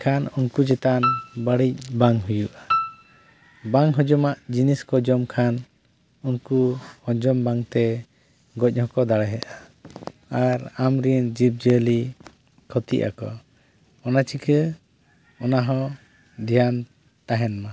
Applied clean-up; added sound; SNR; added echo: none; Piano; 6 dB; none.